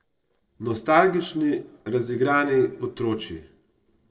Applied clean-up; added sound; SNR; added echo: neural separator model SepFormer DNS4.